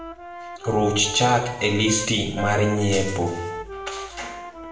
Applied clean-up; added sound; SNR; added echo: none; Wind instrument, woodwind instrument; 11 dB; reverberation time 0.8 s.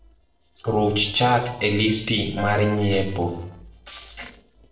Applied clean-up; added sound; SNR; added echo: neural separator model SepFormer DNS4.